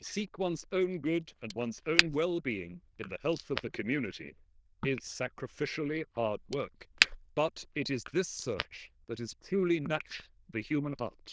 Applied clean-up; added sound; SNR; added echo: neural diffusion model UNIVERSE++.